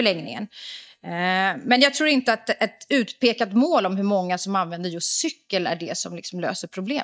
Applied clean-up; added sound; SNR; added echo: neural mask model DeepFilterNet 3.